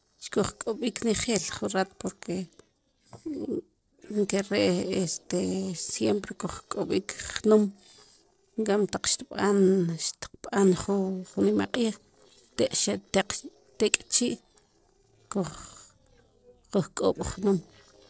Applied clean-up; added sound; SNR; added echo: neural separator model SepFormer DNS4.